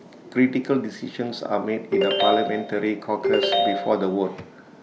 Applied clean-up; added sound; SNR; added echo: none; Ringtone; -1 dB; none.